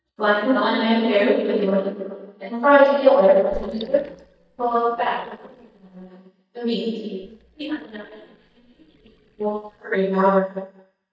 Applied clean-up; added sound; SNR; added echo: neural mask model DeepFilterNet 3.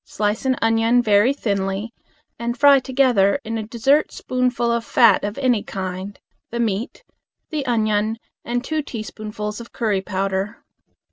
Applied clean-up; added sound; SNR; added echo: none; none; none; none.